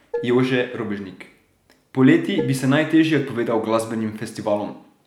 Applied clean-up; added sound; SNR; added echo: none; Dishes, pots, and pans; 11 dB; none.